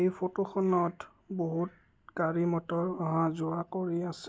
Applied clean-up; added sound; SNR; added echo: none; none; none; none.